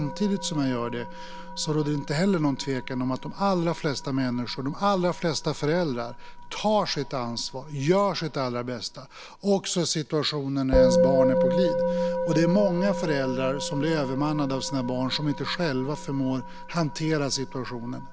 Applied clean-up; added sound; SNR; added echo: none; Musical instrument; 4 dB; none.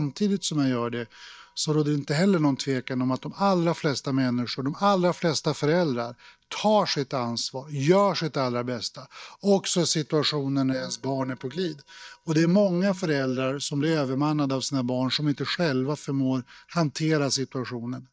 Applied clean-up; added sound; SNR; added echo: neural mask model DeepFilterNet 3.